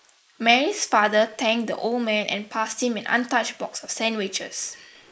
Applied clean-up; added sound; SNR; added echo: neural mask model Resemble Enhance denoiser.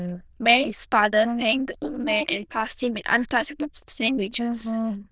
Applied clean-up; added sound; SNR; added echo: neural diffusion model UNIVERSE++.